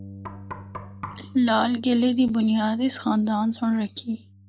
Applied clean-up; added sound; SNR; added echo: none; Knock + Bass guitar; 18 dB; none.